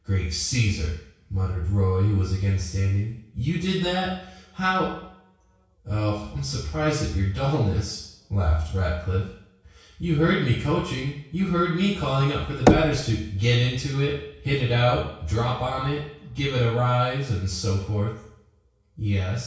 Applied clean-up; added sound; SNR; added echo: none; Knock / Wood; 2 dB; reverberation time 0.6 s.